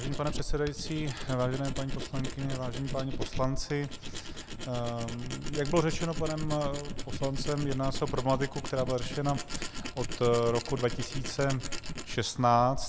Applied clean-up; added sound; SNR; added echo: none; Tools; 3 dB; none.